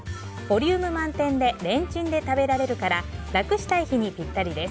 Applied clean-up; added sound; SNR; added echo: none; none; none; none.